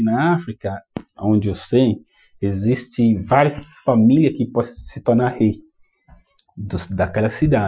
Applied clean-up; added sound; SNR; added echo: classical method Wiener filter.